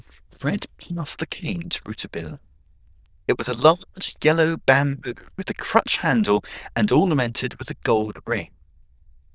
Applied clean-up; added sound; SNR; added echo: neural diffusion model UNIVERSE++.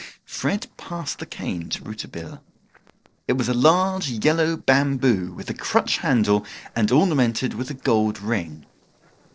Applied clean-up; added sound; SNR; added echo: neural separator model SepFormer DNS4.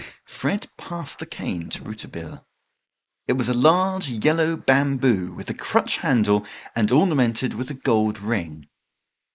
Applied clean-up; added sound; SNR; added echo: neural mask model Resemble Enhance denoiser.